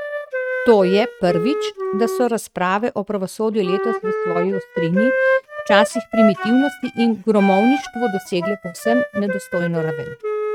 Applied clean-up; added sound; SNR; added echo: neural mask model RNNoise.